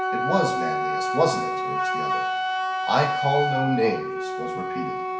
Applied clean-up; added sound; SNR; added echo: none; Wind instrument, woodwind instrument; -1 dB; reverberation time 0.7 s.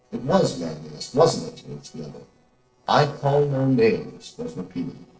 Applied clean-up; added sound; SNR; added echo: neural separator model SepFormer DNS4.